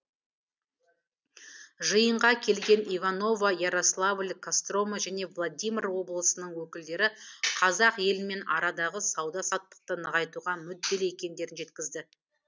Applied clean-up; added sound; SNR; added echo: none; none; none; none.